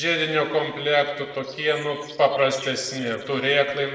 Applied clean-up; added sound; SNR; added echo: neural separator model SepFormer DNS4.